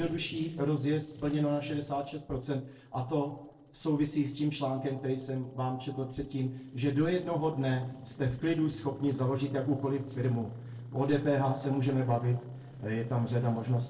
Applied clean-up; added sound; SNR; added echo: neural separator model SepFormer DNS4.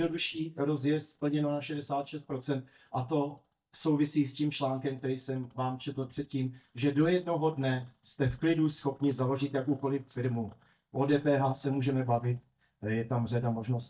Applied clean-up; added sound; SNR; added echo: neural mask model DeepFilterNet 3.